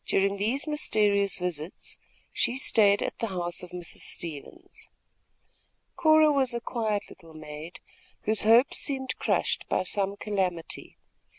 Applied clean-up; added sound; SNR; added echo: none; none; none; none.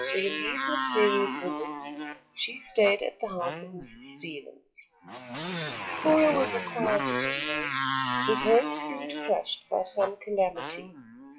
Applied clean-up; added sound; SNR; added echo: classical method WPE with log-MMSE.